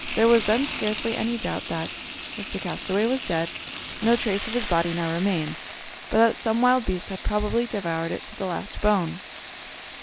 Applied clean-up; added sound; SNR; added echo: none; Frying (food); 10 dB; none.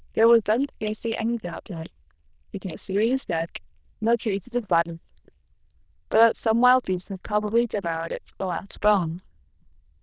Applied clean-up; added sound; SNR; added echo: neural diffusion model UNIVERSE++.